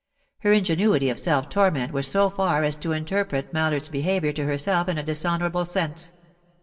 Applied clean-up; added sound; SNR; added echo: none; none; none; reverberation time 0.7 s.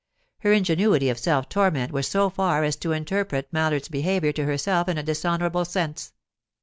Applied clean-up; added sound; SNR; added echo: none; none; none; none.